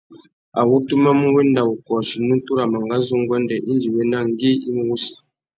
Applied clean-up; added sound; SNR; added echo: none; none; none; none.